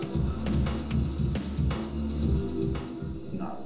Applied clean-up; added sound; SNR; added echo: none; Bass drum / Snare drum; 10 dB; reverberation time 0.6 s.